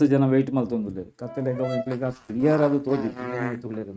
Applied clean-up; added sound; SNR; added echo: neural mask model RNNoise.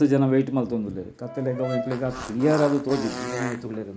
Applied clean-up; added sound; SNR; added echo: none; Brass instrument + Fart; 9 dB; none.